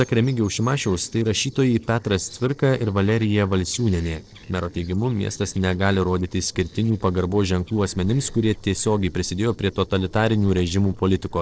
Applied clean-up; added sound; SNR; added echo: neural separator model SepFormer DNS4.